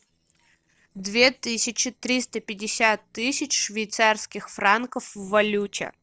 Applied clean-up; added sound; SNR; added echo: neural separator model SepFormer DNS4.